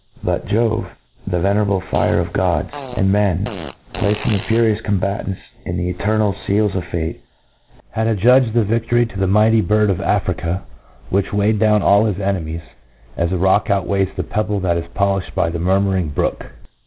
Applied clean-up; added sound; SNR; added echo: none; Fart; 13 dB; none.